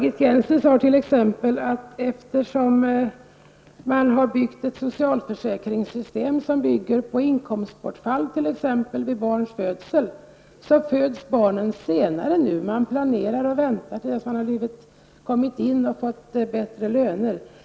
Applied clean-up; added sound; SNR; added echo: none; none; none; none.